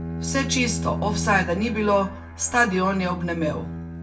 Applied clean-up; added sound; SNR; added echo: none; Bowed string instrument; 7 dB; reverberation time 0.2 s.